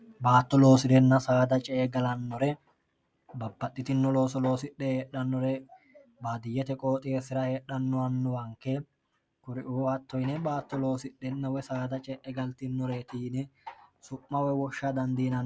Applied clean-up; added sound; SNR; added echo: none; none; none; none.